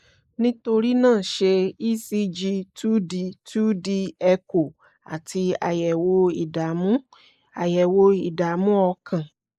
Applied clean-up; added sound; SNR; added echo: neural mask model Resemble Enhance denoiser.